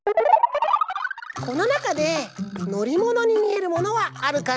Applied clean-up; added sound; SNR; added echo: none; none; none; none.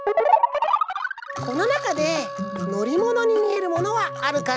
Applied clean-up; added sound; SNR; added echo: none; Wind instrument, woodwind instrument; 12 dB; none.